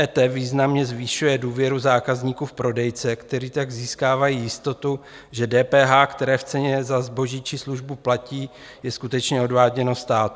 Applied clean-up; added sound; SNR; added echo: none; none; none; none.